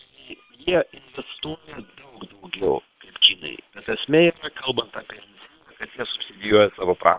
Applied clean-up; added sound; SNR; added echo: neural separator model SepFormer WHAM!.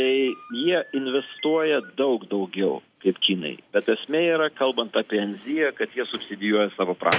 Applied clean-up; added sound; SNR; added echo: none; Slam; 15 dB; none.